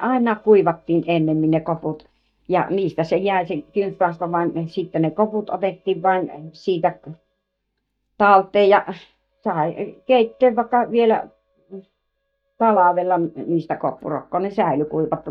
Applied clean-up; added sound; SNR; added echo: neural mask model DeepFilterNet 3.